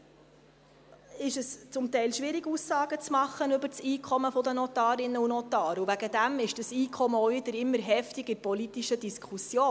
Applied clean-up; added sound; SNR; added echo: none; none; none; none.